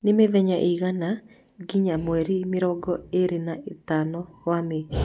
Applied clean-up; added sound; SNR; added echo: none; none; none; none.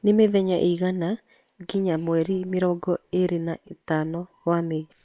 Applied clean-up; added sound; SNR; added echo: neural separator model SepFormer WHAM!.